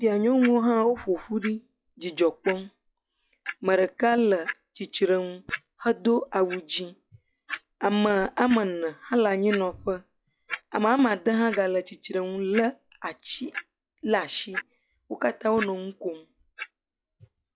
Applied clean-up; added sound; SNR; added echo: classical method log-MMSE.